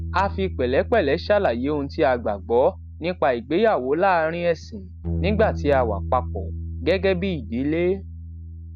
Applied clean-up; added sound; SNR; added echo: none; Bass guitar; 9 dB; none.